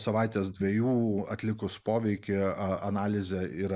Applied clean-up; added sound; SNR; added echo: neural mask model Resemble Enhance denoiser.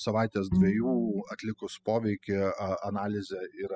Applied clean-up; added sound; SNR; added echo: classical method spectral subtraction.